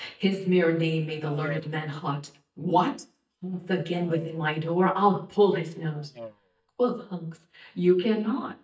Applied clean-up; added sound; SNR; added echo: neural mask model DeepFilterNet 3.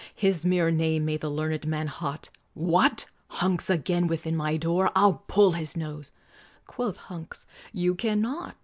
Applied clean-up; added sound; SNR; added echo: none; none; none; none.